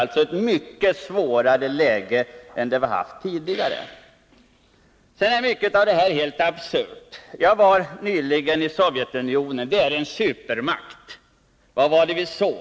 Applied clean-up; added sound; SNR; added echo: none; none; none; none.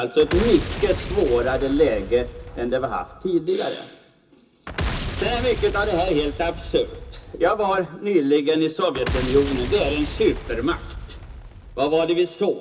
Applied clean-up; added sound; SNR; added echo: none; Boom; 8 dB; reverberation time 0.2 s.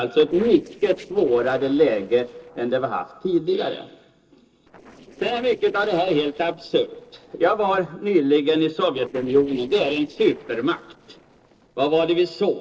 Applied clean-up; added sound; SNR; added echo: neural separator model SepFormer DNS4.